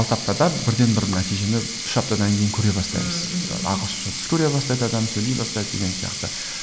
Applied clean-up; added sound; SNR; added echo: none; Sink (filling or washing); 7 dB; none.